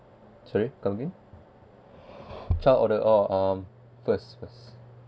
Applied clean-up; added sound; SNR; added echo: none; none; none; none.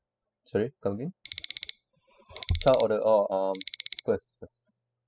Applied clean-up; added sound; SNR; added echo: classical method spectral subtraction.